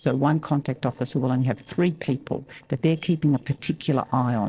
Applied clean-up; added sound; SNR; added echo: neural separator model SepFormer DNS4.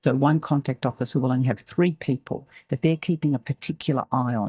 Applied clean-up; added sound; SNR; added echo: neural mask model DeepFilterNet 3.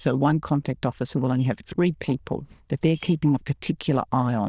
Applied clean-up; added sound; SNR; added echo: neural diffusion model UNIVERSE++.